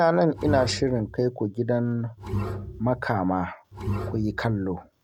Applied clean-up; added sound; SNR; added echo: none; Bowed string instrument; 7 dB; none.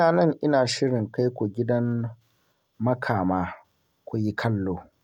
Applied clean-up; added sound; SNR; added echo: none; none; none; none.